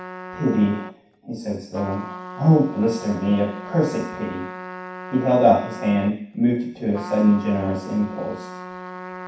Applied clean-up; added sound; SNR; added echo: none; Trumpet; 13 dB; reverberation time 0.6 s.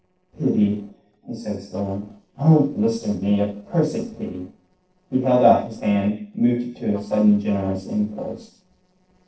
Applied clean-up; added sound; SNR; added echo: neural separator model SepFormer DNS4.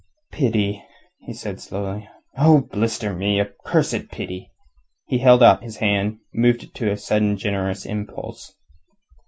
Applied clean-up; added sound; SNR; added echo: none; none; none; none.